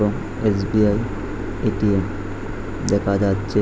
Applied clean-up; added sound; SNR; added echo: none; none; none; none.